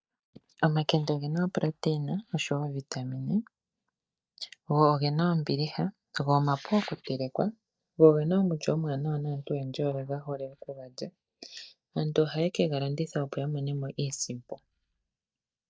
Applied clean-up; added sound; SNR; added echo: neural mask model DeepFilterNet 3.